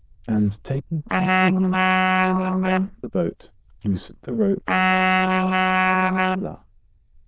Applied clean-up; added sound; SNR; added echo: neural diffusion model UNIVERSE++.